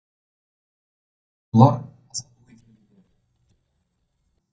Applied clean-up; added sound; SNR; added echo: neural mask model DeepFilterNet 3.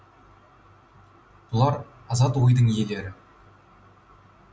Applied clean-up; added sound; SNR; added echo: none; none; none; none.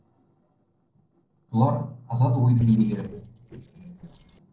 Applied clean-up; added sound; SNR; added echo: neural separator model SepFormer DNS4.